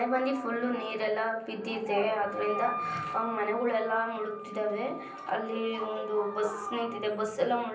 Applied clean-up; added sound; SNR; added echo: none; Wind instrument, woodwind instrument; 11 dB; reverberation time 0.6 s.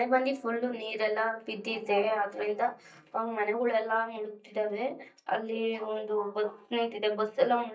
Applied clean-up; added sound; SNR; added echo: neural mask model DeepFilterNet 3.